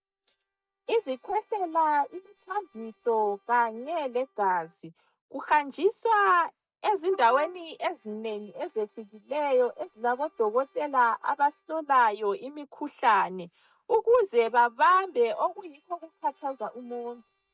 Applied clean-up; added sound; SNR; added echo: neural mask model DeepFilterNet 3.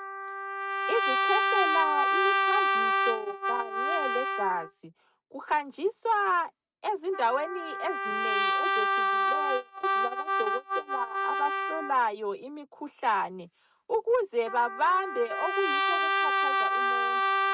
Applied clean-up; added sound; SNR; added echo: neural mask model RNNoise.